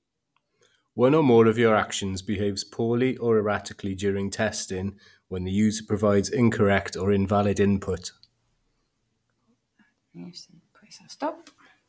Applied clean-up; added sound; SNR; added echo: none; none; none; none.